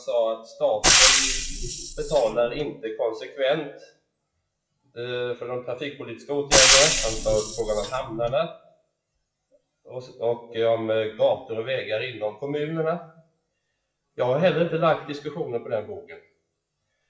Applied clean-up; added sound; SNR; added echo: classical method WPE with log-MMSE.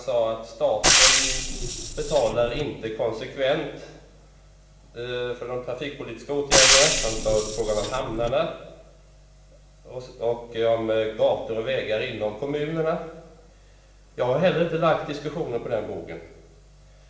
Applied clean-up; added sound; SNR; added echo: none; Frying (food); -5 dB; reverberation time 0.8 s.